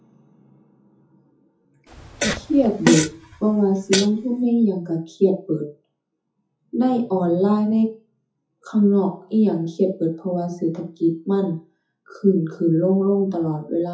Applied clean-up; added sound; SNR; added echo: classical method WPE with log-MMSE.